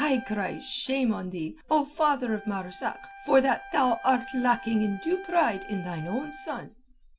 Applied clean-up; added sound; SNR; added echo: none; Wind instrument, woodwind instrument; 17 dB; none.